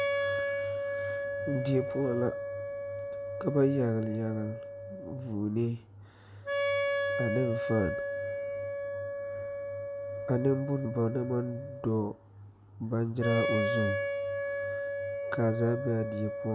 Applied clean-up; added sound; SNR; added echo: none; Wind instrument, woodwind instrument; 2 dB; none.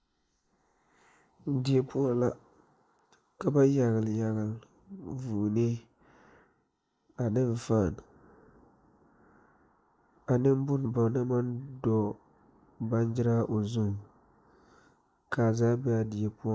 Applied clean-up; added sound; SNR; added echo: neural mask model Resemble Enhance denoiser.